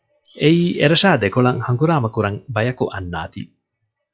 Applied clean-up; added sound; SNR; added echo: classical method log-MMSE.